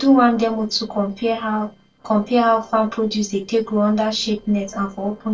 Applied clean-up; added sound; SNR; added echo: neural separator model SepFormer DNS4.